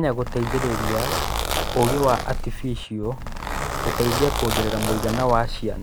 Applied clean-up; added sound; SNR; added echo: none; Zipper (clothing); 1 dB; none.